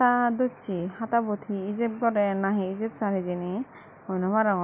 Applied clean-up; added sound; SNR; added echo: none; none; none; none.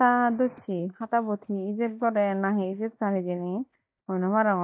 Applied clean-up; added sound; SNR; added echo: neural mask model DeepFilterNet 3.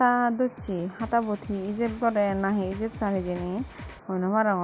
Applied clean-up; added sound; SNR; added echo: none; Drum kit; 16 dB; none.